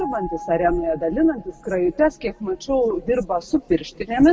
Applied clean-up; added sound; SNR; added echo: none; Piano; 18 dB; reverberation time 1.9 s.